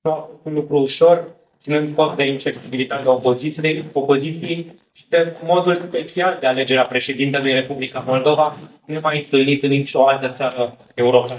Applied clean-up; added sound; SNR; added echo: neural mask model DeepFilterNet 3.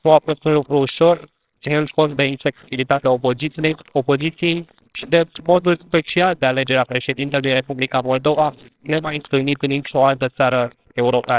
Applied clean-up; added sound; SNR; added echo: neural separator model SepFormer WHAMR!.